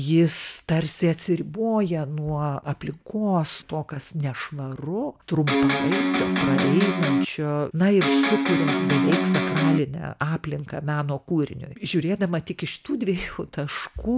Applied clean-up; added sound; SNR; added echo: none; Electric guitar; -3 dB; none.